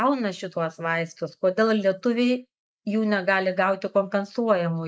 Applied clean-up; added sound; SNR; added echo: neural mask model Resemble Enhance denoiser.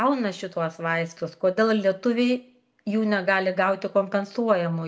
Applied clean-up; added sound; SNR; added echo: none; none; none; none.